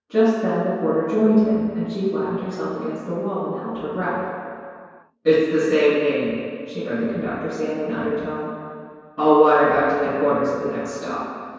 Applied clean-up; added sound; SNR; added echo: none; none; none; reverberation time 2.2 s.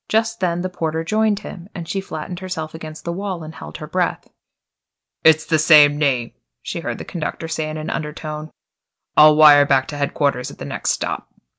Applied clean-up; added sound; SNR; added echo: none; none; none; none.